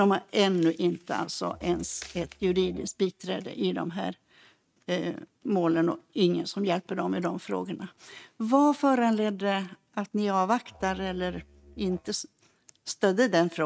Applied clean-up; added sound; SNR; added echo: neural mask model RNNoise.